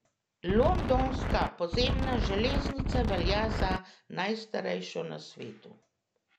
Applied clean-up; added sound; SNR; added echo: none; Wind; -3 dB; none.